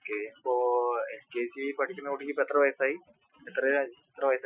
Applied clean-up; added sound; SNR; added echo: classical method Wiener filter.